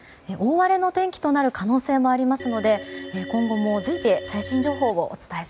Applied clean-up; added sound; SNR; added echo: none; Organ; 12 dB; none.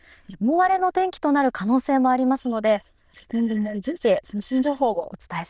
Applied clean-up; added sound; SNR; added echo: neural diffusion model UNIVERSE++.